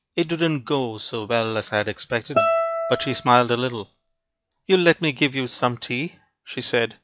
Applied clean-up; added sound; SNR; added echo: classical method log-MMSE.